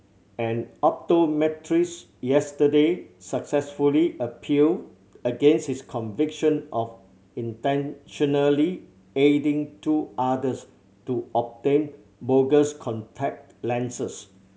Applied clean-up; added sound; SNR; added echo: none; none; none; none.